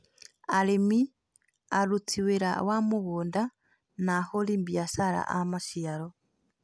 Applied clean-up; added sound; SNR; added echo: none; none; none; none.